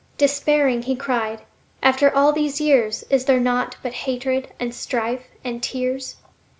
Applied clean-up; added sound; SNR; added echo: none; none; none; none.